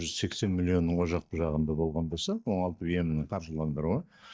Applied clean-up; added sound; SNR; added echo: neural mask model DeepFilterNet 3.